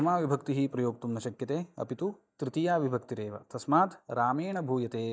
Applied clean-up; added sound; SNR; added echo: neural mask model DeepFilterNet 3.